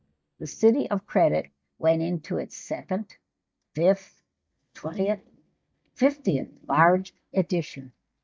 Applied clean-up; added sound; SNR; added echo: neural mask model DeepFilterNet 3.